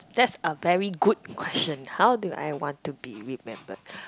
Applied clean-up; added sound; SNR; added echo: none; none; none; none.